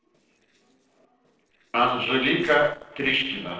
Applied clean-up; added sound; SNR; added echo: neural separator model SepFormer DNS4.